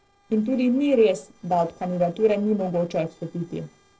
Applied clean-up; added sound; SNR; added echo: neural separator model SepFormer DNS4.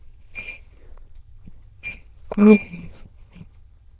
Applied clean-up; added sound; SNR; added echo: neural diffusion model UNIVERSE++.